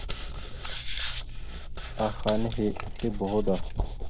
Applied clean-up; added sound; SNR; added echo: neural mask model Resemble Enhance denoiser.